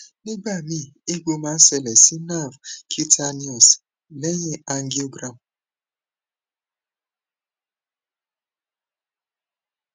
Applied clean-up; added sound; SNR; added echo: none; none; none; none.